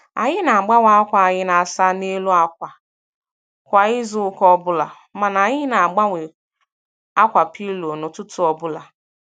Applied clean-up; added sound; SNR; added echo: none; none; none; none.